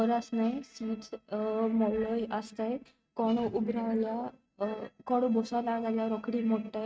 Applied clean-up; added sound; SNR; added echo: neural mask model RNNoise.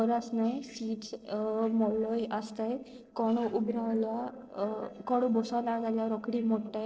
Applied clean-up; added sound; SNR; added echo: neural separator model SepFormer DNS4.